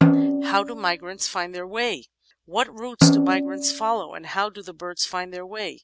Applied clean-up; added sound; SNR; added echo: none; Snare drum; -4 dB; none.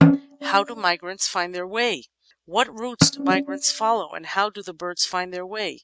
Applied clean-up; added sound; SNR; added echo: neural mask model RNNoise.